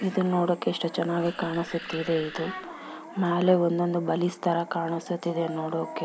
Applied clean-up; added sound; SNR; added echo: none; Animal; 14 dB; none.